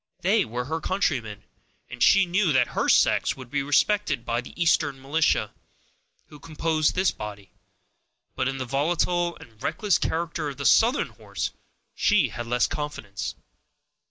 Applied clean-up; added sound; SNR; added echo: none; none; none; none.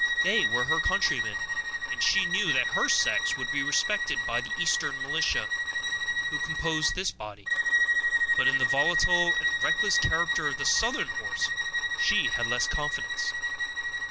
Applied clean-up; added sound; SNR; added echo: none; Bowed string instrument; -4 dB; none.